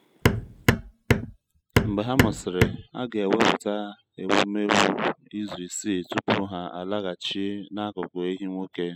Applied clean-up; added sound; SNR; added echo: classical method spectral subtraction.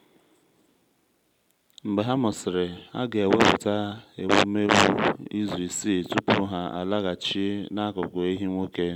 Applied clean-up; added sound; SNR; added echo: none; none; none; none.